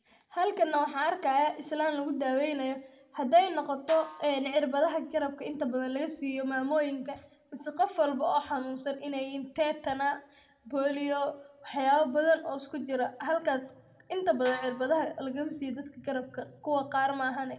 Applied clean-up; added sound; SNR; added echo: none; Snare drum; 19 dB; reverberation time 0.4 s.